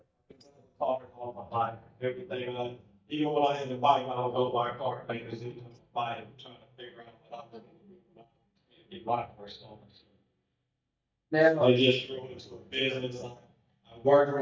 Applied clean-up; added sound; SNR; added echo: neural mask model DeepFilterNet 3.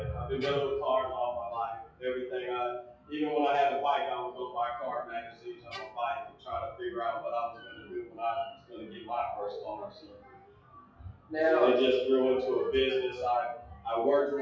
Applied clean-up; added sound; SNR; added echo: classical method WPE with log-MMSE.